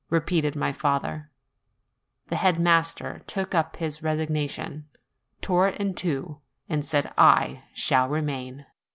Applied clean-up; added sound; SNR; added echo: none; none; none; none.